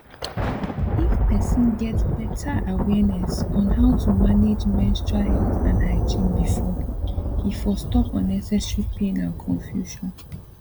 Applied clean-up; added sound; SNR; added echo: none; Thunder; -2 dB; none.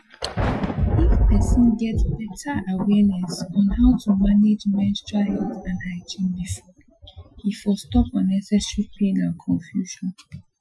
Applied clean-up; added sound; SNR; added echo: classical method Wiener filter.